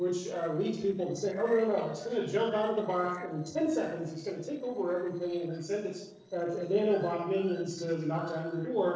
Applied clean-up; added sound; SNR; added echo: neural separator model SepFormer DNS4.